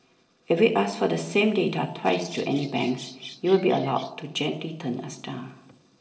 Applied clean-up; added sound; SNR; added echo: neural separator model SepFormer DNS4.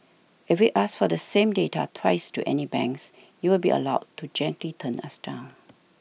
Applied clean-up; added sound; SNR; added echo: none; none; none; none.